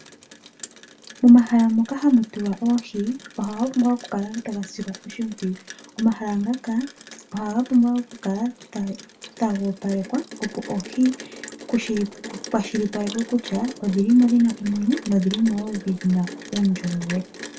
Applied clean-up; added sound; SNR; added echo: none; Rain; 17 dB; reverberation time 0.2 s.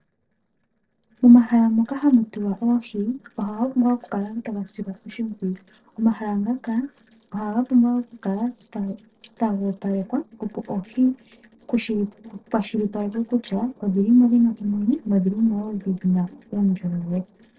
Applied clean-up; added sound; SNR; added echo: neural separator model SepFormer DNS4.